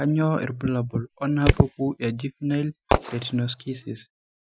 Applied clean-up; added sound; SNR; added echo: classical method Wiener filter.